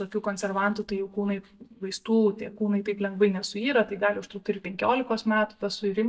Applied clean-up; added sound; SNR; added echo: neural mask model DeepFilterNet 3.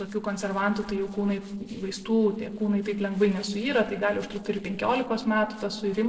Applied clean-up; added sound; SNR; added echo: neural separator model SepFormer DNS4.